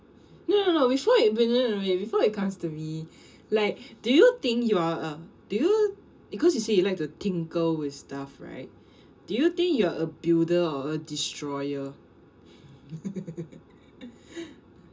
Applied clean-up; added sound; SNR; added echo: none; none; none; reverberation time 0.2 s.